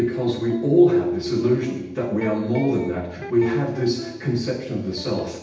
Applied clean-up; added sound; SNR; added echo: none; Electric guitar; 17 dB; reverberation time 0.9 s.